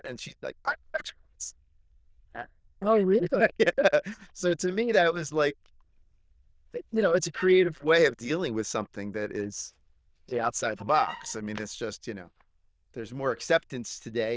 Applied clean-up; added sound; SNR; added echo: neural diffusion model UNIVERSE++.